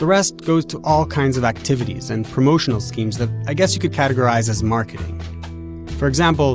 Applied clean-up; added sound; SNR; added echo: none; none; none; none.